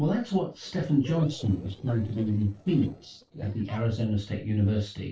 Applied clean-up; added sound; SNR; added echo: neural separator model SepFormer DNS4.